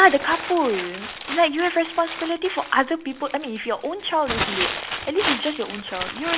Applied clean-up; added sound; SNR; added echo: none; Crumpling, crinkling; 8 dB; none.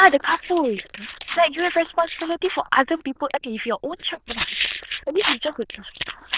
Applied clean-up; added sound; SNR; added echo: neural diffusion model UNIVERSE++.